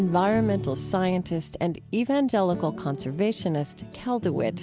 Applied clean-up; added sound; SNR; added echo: none; none; none; none.